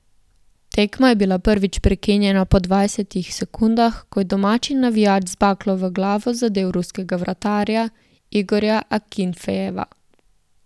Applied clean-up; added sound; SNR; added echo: none; none; none; none.